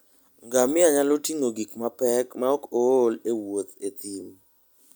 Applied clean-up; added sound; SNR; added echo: none; none; none; none.